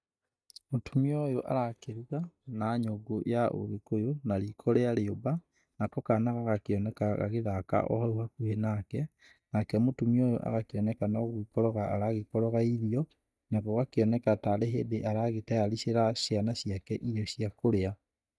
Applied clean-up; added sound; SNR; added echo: neural mask model DeepFilterNet 3.